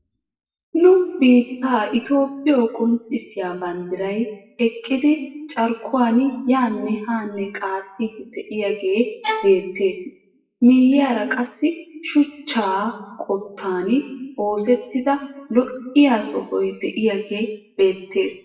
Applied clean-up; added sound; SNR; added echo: classical method WPE with log-MMSE.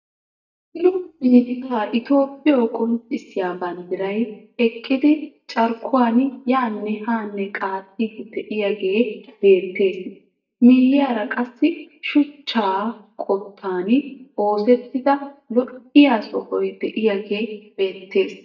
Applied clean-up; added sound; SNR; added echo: neural mask model DeepFilterNet 3.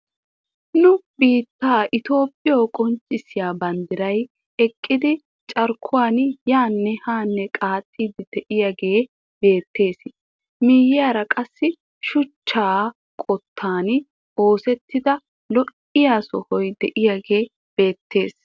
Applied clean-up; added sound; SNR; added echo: none; none; none; none.